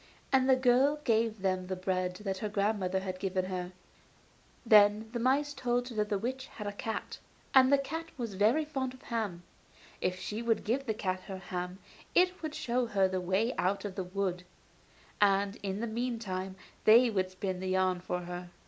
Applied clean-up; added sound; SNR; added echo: none; none; none; none.